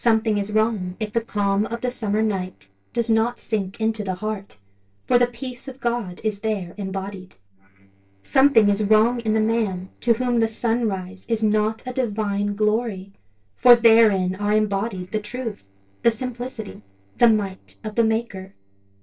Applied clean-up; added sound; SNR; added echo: neural separator model SepFormer DNS4.